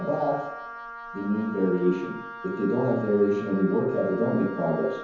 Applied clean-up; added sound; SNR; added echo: none; Wind instrument, woodwind instrument; 13 dB; reverberation time 0.9 s.